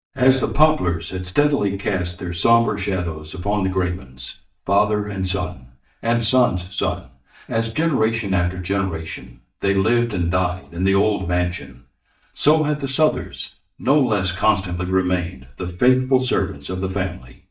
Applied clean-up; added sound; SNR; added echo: neural mask model DeepFilterNet 3.